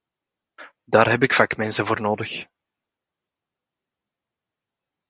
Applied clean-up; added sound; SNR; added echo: none; none; none; none.